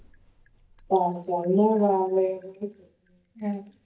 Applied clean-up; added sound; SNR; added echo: neural mask model DeepFilterNet 3.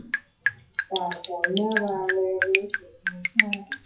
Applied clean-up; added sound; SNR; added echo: classical method WPE with log-MMSE.